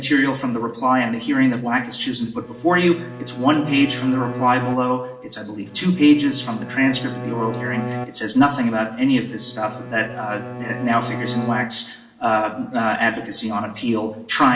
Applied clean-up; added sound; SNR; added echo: none; Bowed string instrument; 10 dB; reverberation time 0.7 s.